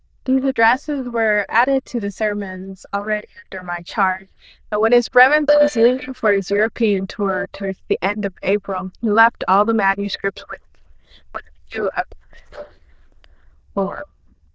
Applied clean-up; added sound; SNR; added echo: neural diffusion model UNIVERSE++.